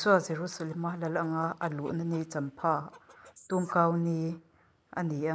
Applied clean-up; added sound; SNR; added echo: neural mask model Resemble Enhance denoiser.